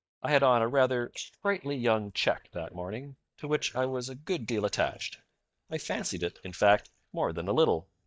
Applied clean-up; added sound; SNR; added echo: neural mask model DeepFilterNet 3.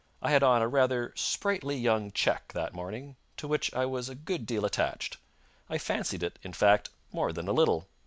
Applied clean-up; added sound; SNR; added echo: none; none; none; none.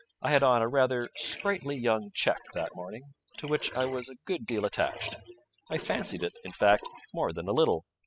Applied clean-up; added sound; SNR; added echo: classical method spectral subtraction.